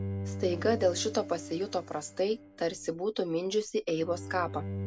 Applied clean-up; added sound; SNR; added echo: none; Bowed string instrument; 9 dB; none.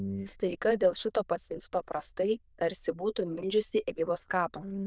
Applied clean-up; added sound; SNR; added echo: neural diffusion model UNIVERSE++.